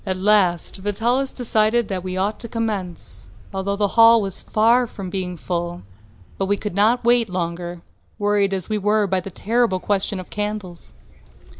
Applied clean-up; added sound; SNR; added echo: none; Vehicle; 19 dB; none.